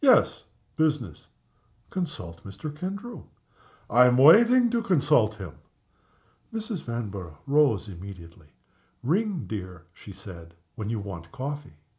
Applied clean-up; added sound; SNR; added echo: none; none; none; none.